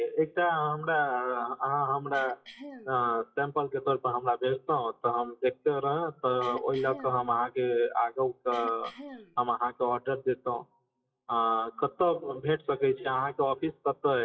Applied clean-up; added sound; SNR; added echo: classical method WPE with log-MMSE.